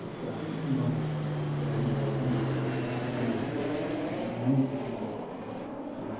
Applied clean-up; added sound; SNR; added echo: none; Fixed-wing aircraft, airplane; -3 dB; reverberation time 0.7 s.